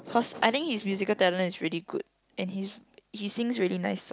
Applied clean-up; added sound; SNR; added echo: none; none; none; none.